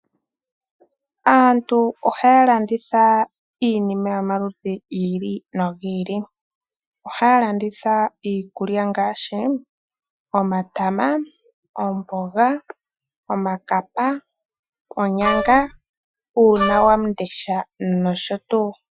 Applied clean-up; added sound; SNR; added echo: classical method Wiener filter.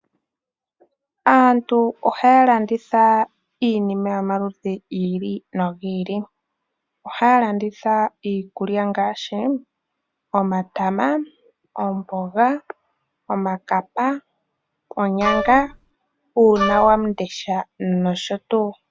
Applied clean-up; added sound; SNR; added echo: none; Wind instrument, woodwind instrument; 4 dB; none.